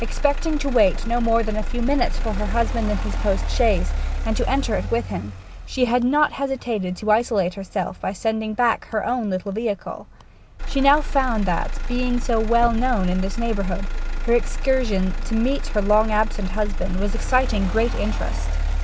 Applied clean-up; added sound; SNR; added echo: none; Motor vehicle (road); 1 dB; none.